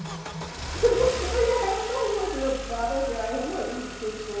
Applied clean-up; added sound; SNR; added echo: none; Engine starting / Car; 8 dB; reverberation time 1.0 s.